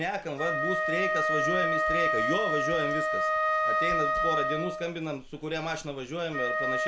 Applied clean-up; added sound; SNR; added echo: none; Wind instrument, woodwind instrument; -5 dB; none.